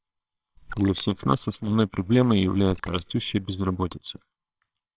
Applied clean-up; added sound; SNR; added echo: neural separator model SepFormer WHAMR!.